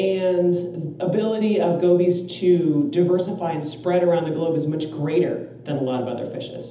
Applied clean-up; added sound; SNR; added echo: none; none; none; reverberation time 0.8 s.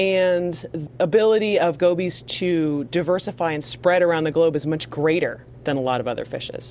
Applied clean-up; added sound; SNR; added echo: none; none; none; none.